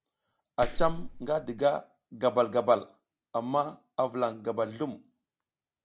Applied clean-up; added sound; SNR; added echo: none; Clapping; 2 dB; none.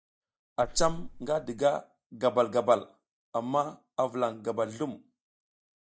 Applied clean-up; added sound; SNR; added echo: neural mask model DeepFilterNet 3.